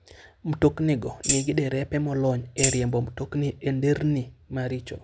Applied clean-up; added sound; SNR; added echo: none; Tambourine; 3 dB; none.